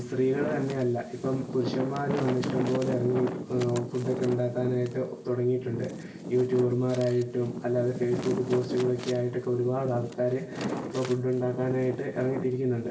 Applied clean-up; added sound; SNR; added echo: none; Wind; 8 dB; reverberation time 0.3 s.